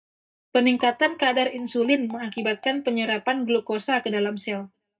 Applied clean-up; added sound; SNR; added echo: neural mask model DeepFilterNet 3.